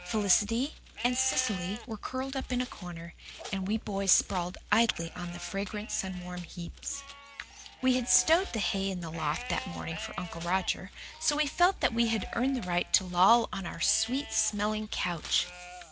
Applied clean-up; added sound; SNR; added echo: none; Livestock, farm animals, working animals + Tearing; 15 dB; none.